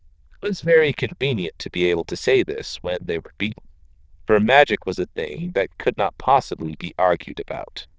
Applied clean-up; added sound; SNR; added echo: neural diffusion model UNIVERSE++.